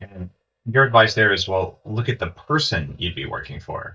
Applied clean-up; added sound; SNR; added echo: neural mask model DeepFilterNet 3.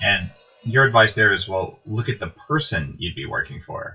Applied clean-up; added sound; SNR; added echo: classical method WPE with log-MMSE.